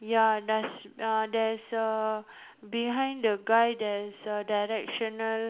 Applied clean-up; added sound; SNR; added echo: none; none; none; none.